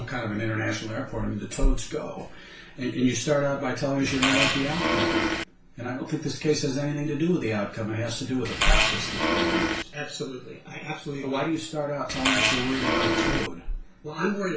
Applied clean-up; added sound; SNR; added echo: none; Fart; -3 dB; reverberation time 0.3 s.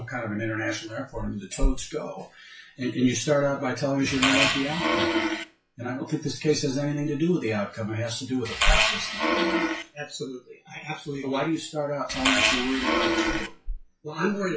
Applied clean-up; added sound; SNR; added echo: classical method WPE with log-MMSE.